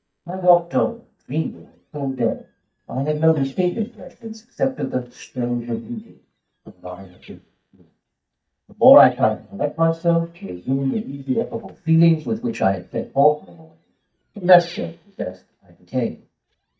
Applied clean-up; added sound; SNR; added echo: neural mask model DeepFilterNet 3.